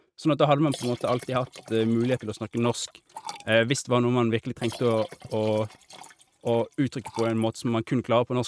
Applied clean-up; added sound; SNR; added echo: neural mask model RNNoise.